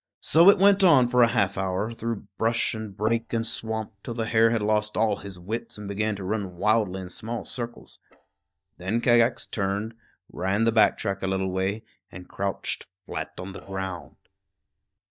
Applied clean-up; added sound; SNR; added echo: neural mask model DeepFilterNet 3.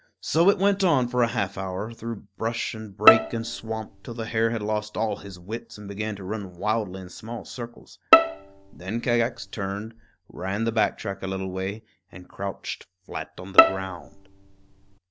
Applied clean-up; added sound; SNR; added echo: none; Bowed string instrument; -4 dB; none.